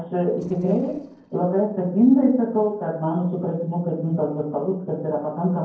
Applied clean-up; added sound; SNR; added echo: neural separator model SepFormer DNS4.